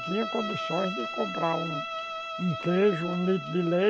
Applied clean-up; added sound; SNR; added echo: none; Bowed string instrument; 7 dB; none.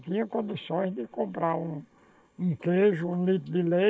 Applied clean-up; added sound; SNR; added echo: neural mask model Resemble Enhance denoiser.